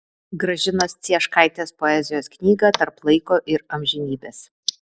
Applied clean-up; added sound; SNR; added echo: neural mask model Resemble Enhance denoiser.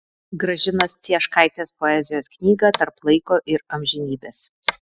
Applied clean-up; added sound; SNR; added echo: classical method spectral subtraction.